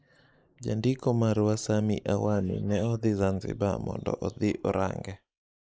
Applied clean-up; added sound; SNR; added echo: neural mask model Resemble Enhance denoiser.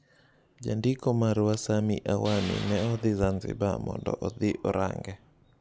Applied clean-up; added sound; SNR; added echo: none; Tools; 14 dB; none.